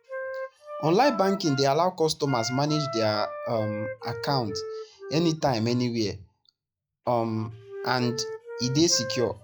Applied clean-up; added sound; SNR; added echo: classical method log-MMSE.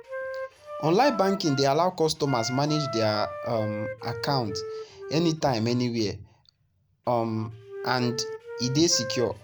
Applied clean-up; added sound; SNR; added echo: none; Wind instrument, woodwind instrument; 11 dB; none.